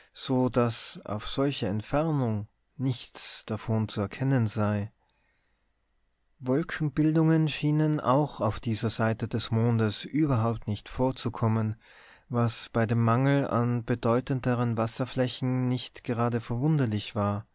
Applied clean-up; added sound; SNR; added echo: none; none; none; none.